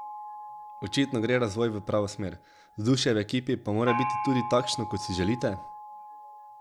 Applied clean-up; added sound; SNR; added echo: none; Gong; 9 dB; none.